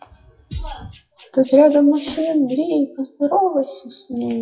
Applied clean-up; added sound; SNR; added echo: classical method WPE with log-MMSE.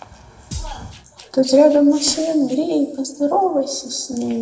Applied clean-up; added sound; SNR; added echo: none; Drum kit; 16 dB; reverberation time 2.6 s.